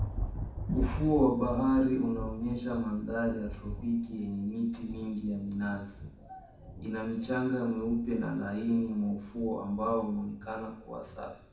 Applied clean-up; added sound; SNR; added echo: none; Thunder; 9 dB; reverberation time 0.6 s.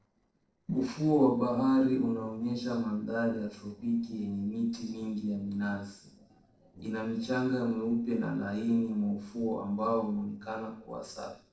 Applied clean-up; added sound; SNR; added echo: neural separator model SepFormer DNS4.